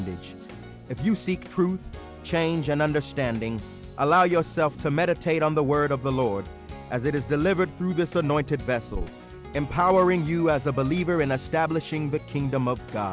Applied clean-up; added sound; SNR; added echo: none; none; none; none.